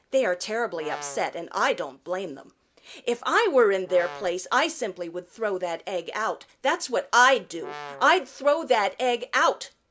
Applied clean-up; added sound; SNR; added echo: none; Brass instrument; 15 dB; none.